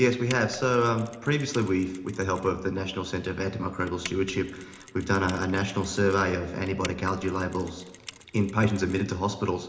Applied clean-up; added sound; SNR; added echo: none; Mechanisms; 19 dB; reverberation time 0.8 s.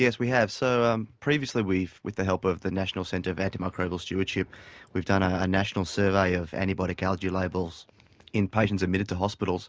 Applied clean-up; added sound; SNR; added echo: none; none; none; none.